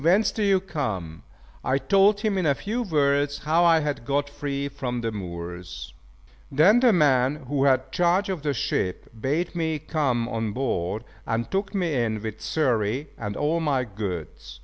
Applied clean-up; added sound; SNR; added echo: none; none; none; none.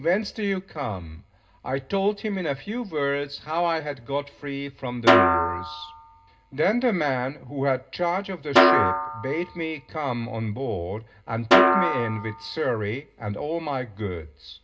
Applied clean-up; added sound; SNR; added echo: none; Snare drum; -4 dB; reverberation time 0.2 s.